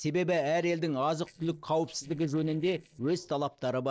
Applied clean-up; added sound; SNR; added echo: neural separator model SepFormer DNS4.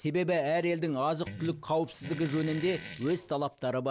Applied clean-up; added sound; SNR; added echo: none; Fart; 11 dB; none.